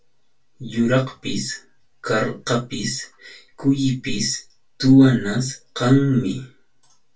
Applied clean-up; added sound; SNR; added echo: none; none; none; reverberation time 0.2 s.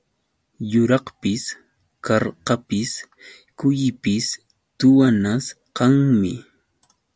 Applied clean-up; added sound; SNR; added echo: none; none; none; none.